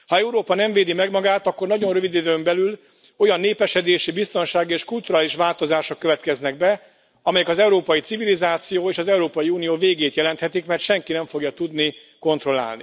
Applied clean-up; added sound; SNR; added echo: none; none; none; none.